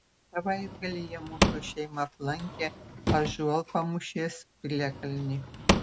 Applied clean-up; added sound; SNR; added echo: none; Drawer open or close / Wood; 0 dB; none.